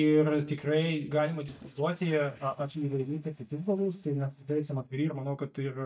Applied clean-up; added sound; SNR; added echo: neural mask model DeepFilterNet 3.